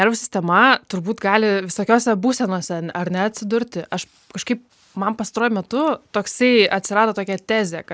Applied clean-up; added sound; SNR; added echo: none; none; none; none.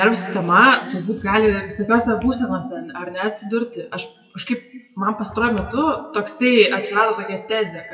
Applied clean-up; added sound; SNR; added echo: classical method WPE with log-MMSE.